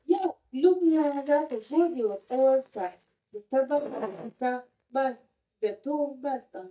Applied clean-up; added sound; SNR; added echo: neural mask model DeepFilterNet 3.